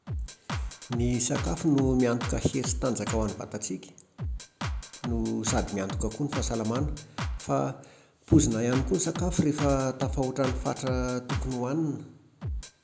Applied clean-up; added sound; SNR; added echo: none; Drum kit; 6 dB; none.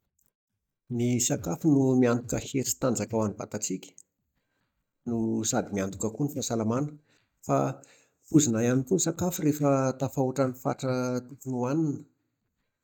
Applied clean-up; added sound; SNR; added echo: neural mask model DeepFilterNet 3.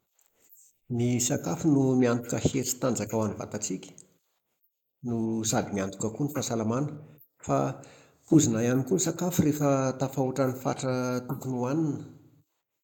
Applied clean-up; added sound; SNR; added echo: neural mask model Resemble Enhance denoiser.